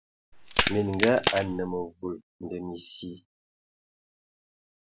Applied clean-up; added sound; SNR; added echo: none; Crack; -4 dB; none.